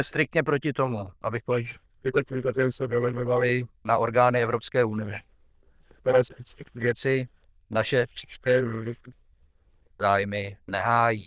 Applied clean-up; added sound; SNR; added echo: neural diffusion model UNIVERSE++.